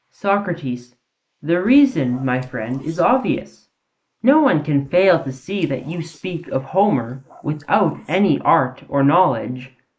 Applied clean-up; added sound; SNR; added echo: neural mask model Resemble Enhance denoiser.